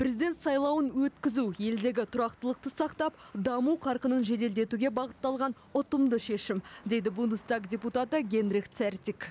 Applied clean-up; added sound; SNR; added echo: none; none; none; none.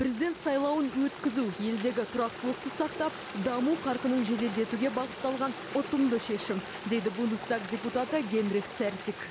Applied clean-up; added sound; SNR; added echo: none; Stream; 11 dB; none.